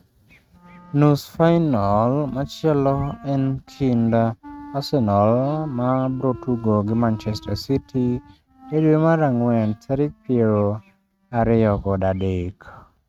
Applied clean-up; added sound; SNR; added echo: neural mask model RNNoise.